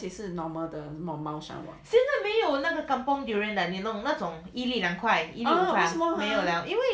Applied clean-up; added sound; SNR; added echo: none; none; none; none.